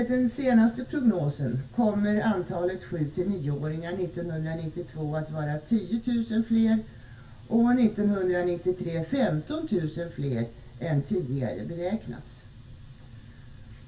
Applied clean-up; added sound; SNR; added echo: none; none; none; reverberation time 0.2 s.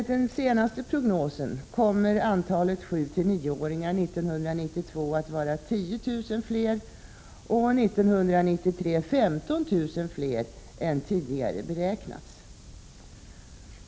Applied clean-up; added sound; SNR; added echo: none; none; none; none.